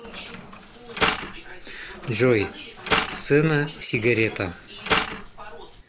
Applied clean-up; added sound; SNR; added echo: none; Mechanisms; 5 dB; none.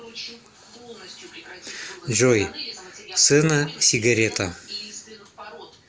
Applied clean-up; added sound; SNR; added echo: none; none; none; none.